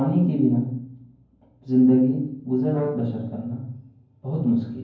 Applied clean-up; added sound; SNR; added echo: none; Brass instrument; 12 dB; reverberation time 0.9 s.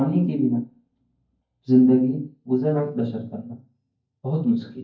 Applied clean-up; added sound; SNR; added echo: neural mask model DeepFilterNet 3.